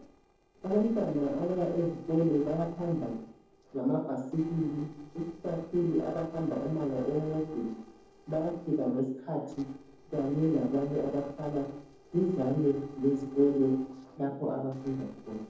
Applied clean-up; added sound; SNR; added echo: neural separator model SepFormer DNS4.